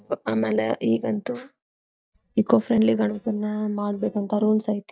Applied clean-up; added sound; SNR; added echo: neural mask model DeepFilterNet 3.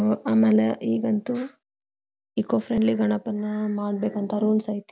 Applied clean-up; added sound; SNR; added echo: none; none; none; none.